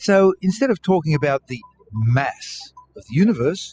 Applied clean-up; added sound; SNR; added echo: classical method spectral subtraction.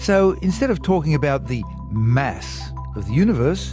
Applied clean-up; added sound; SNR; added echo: none; none; none; none.